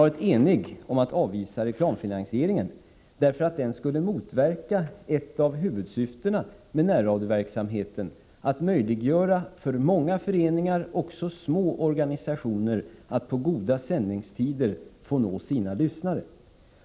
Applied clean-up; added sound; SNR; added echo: none; none; none; none.